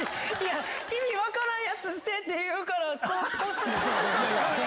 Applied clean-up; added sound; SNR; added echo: none; none; none; none.